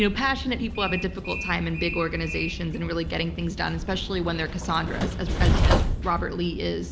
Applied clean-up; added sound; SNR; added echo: none; Train; 0 dB; none.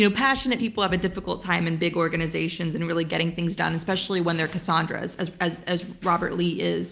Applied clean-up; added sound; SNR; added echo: none; none; none; none.